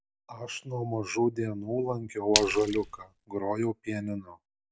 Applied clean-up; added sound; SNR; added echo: none; Splash, splatter; 2 dB; none.